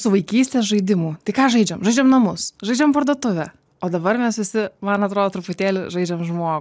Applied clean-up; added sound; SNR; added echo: none; none; none; none.